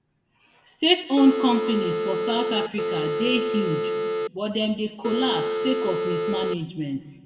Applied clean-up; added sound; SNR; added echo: none; Telephone; 0 dB; reverberation time 1.5 s.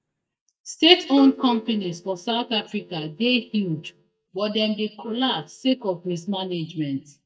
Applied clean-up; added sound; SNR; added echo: neural mask model DeepFilterNet 3.